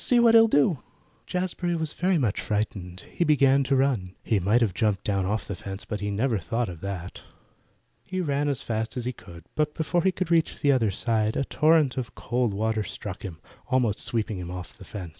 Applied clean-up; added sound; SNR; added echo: none; none; none; none.